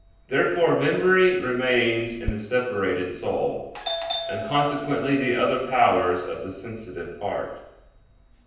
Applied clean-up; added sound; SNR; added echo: none; Doorbell; 13 dB; reverberation time 0.9 s.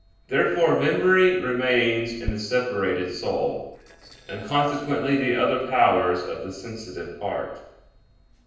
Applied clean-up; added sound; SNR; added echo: neural separator model SepFormer DNS4.